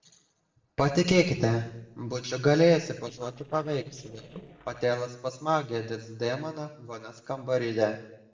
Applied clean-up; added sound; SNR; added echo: neural separator model SepFormer DNS4.